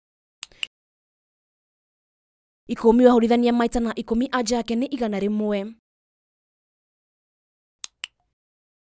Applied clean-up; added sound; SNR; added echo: none; none; none; none.